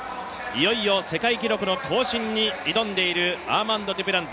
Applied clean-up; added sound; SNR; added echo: none; none; none; none.